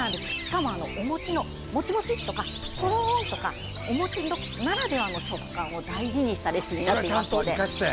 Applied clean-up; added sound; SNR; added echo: none; Bird; 9 dB; none.